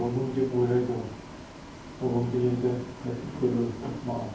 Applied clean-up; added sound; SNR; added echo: none; Bus; 14 dB; reverberation time 0.9 s.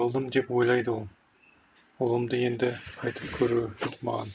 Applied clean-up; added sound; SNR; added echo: none; none; none; none.